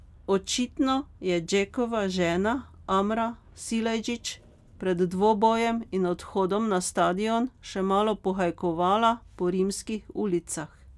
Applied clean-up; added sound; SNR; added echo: none; none; none; none.